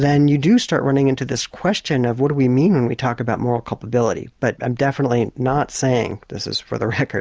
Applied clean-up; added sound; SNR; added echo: none; none; none; none.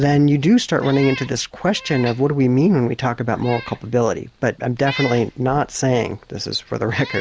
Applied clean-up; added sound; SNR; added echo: none; Meow; 17 dB; none.